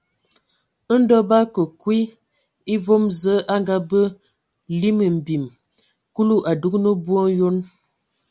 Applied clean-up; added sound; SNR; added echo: none; none; none; none.